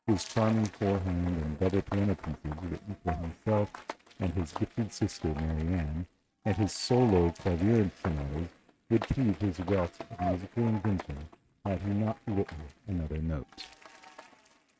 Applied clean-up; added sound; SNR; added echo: neural mask model RNNoise.